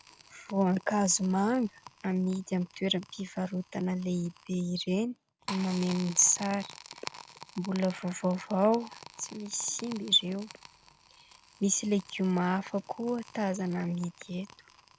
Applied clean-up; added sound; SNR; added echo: none; Crackle; 19 dB; none.